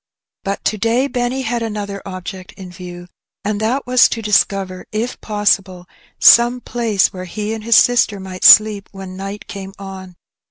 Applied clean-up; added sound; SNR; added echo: none; none; none; none.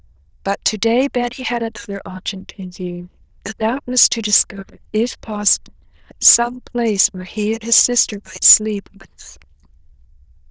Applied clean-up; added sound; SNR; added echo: neural diffusion model UNIVERSE++.